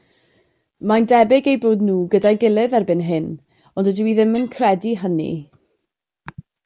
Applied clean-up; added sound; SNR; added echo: none; Shatter; 20 dB; none.